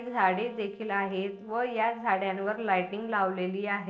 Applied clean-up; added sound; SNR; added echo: neural separator model SepFormer DNS4.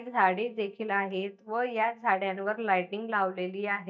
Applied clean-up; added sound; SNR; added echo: neural mask model DeepFilterNet 3.